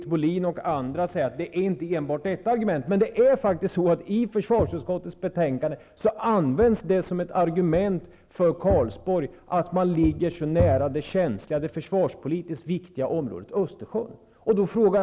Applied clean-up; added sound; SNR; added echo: none; none; none; none.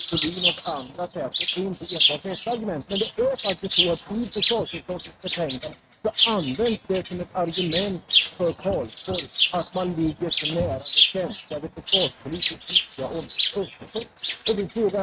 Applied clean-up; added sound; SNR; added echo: neural mask model RNNoise.